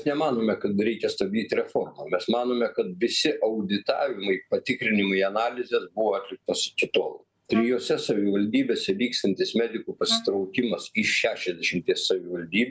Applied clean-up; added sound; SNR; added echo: none; Wind instrument, woodwind instrument; 11 dB; none.